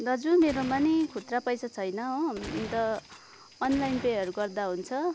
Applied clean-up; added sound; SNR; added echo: none; Gunshot, gunfire; 14 dB; none.